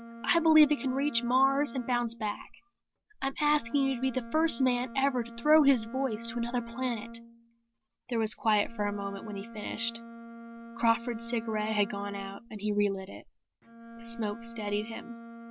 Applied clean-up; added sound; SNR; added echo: none; Bowed string instrument; 14 dB; none.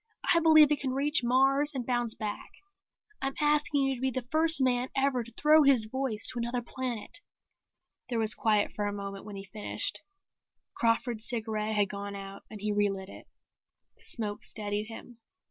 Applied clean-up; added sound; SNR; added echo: none; none; none; none.